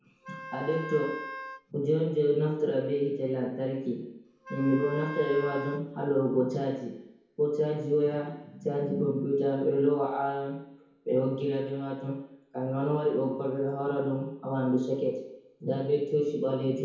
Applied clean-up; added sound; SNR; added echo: none; Wind instrument, woodwind instrument; 11 dB; reverberation time 0.9 s.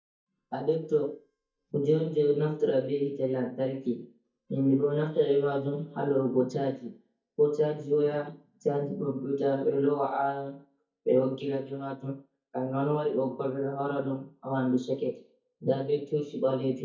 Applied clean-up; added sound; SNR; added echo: neural mask model DeepFilterNet 3.